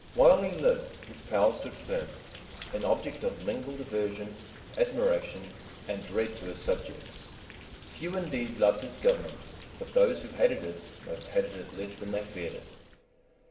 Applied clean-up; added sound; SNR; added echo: none; Rain; 15 dB; reverberation time 0.9 s.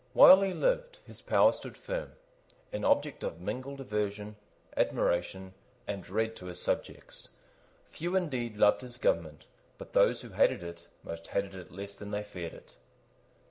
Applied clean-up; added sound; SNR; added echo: none; none; none; none.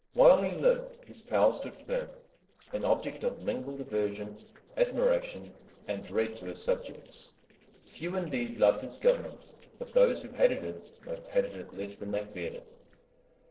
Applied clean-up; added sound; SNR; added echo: neural separator model SepFormer DNS4.